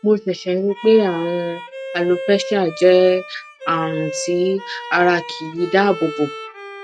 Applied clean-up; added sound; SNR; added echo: classical method log-MMSE.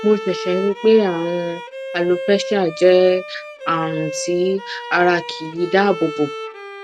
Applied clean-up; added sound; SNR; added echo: none; Bowed string instrument; 11 dB; none.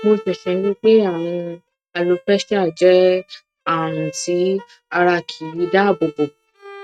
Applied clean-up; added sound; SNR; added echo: neural mask model RNNoise.